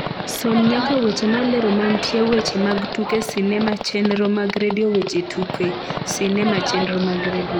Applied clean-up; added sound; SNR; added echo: none; Livestock, farm animals, working animals; 6 dB; none.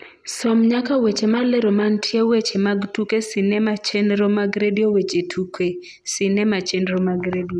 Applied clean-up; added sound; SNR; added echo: none; none; none; none.